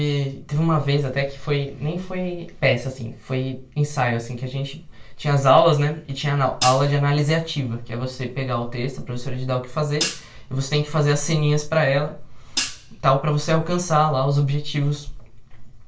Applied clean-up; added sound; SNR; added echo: none; Hi-hat; 9 dB; reverberation time 0.3 s.